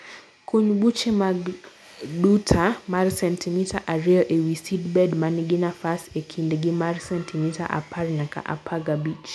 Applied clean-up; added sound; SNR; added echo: none; none; none; none.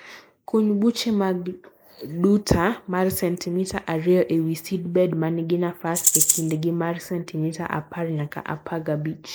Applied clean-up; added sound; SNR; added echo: neural mask model Resemble Enhance denoiser.